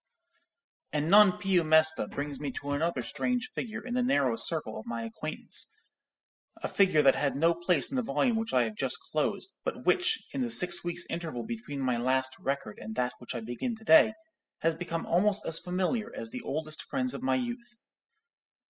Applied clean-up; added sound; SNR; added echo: classical method spectral subtraction.